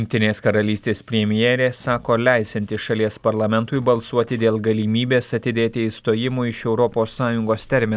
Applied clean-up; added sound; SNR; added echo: none; none; none; none.